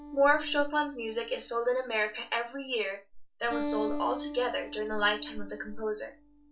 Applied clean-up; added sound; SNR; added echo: none; Acoustic guitar; 10 dB; reverberation time 0.3 s.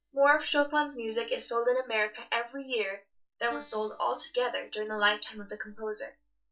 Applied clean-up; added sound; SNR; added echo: neural mask model DeepFilterNet 3.